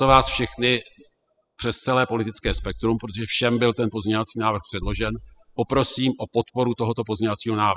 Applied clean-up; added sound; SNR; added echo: classical method spectral subtraction.